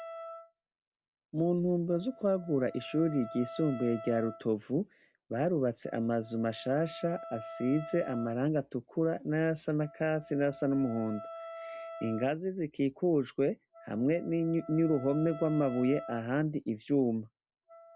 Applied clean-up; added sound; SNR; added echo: none; Wind instrument, woodwind instrument; 16 dB; none.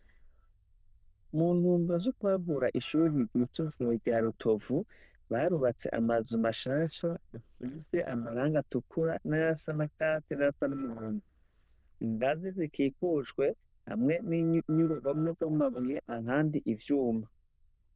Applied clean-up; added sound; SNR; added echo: neural diffusion model UNIVERSE++.